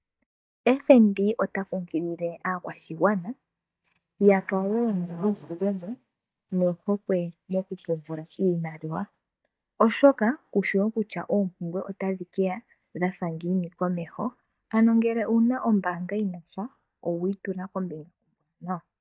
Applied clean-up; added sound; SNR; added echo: neural mask model DeepFilterNet 3.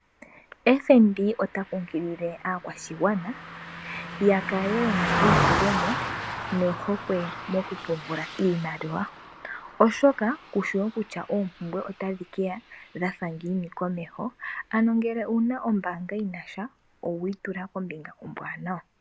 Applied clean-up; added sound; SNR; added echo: none; Car passing by; 7 dB; none.